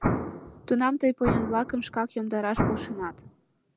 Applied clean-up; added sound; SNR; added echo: none; Explosion; 2 dB; none.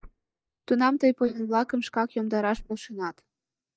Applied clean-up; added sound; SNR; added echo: neural mask model DeepFilterNet 3.